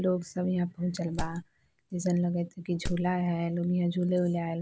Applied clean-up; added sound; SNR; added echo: none; Wood; 8 dB; none.